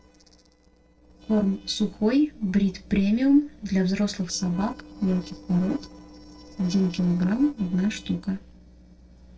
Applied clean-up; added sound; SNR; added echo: neural separator model SepFormer DNS4.